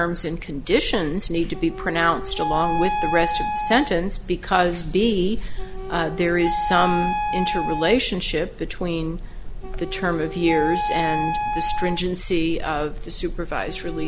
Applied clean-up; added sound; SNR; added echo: none; Wind instrument, woodwind instrument; 6 dB; none.